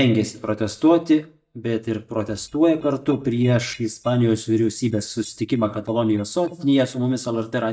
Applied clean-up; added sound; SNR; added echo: neural mask model DeepFilterNet 3.